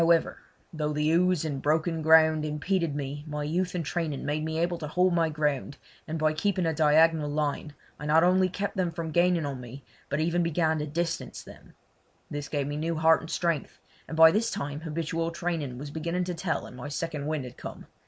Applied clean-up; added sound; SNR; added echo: none; none; none; none.